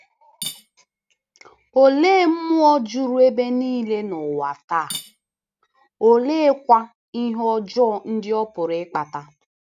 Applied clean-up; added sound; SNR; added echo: none; Cutlery, silverware / Dishes, pots, and pans; 19 dB; none.